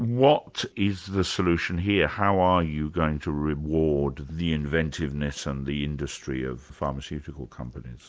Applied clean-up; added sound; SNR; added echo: none; none; none; none.